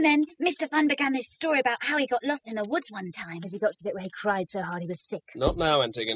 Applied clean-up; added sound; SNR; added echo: classical method spectral subtraction.